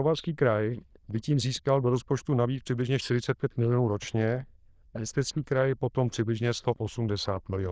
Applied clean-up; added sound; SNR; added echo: neural diffusion model UNIVERSE++.